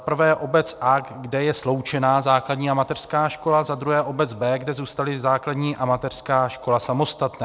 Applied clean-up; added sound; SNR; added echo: none; none; none; none.